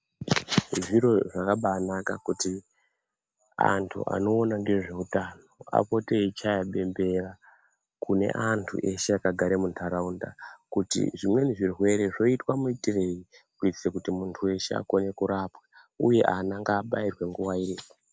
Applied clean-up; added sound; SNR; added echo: none; none; none; none.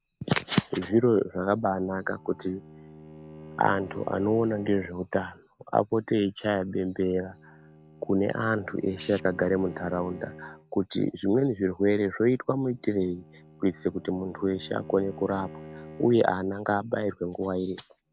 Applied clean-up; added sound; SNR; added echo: none; Tools + Bowed string instrument; 20 dB; none.